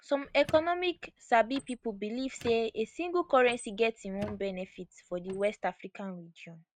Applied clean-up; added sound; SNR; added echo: neural mask model RNNoise.